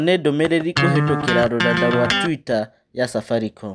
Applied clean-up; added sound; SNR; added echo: none; Electric guitar; 2 dB; none.